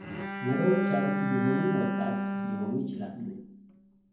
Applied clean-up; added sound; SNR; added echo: none; Bowed string instrument; 0 dB; reverberation time 0.9 s.